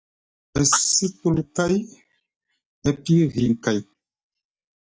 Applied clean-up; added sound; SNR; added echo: neural mask model DeepFilterNet 3.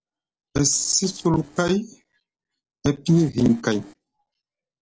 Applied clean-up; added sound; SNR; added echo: neural separator model SepFormer DNS4.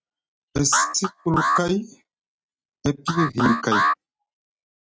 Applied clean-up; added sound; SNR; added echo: neural mask model RNNoise.